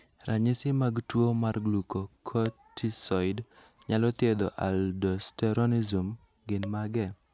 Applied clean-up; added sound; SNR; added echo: none; Tap / Glass; 17 dB; none.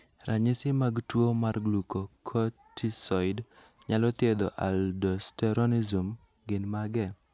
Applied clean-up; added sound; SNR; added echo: none; none; none; none.